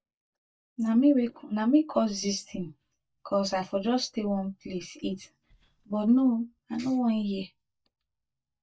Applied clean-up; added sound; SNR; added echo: neural mask model DeepFilterNet 3.